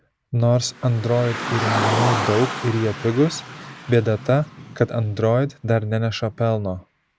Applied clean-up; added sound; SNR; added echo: none; Car; 8 dB; none.